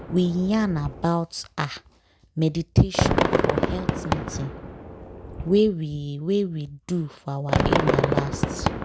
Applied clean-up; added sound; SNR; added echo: none; Fireworks; 1 dB; none.